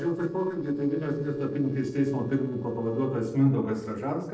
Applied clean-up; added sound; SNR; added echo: neural separator model SepFormer DNS4.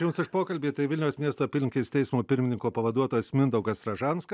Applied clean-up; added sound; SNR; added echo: none; none; none; none.